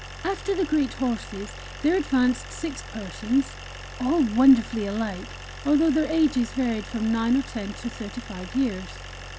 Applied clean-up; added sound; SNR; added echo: none; Idling; 13 dB; none.